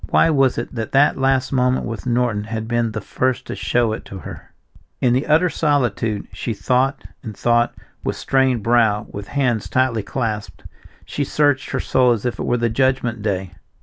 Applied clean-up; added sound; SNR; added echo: none; Typing; 17 dB; none.